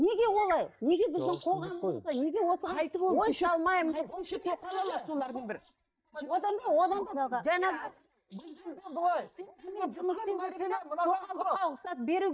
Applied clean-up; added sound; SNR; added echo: neural mask model DeepFilterNet 3.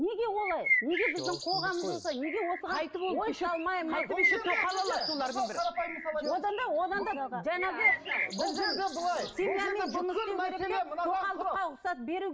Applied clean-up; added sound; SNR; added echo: none; Bird; 4 dB; none.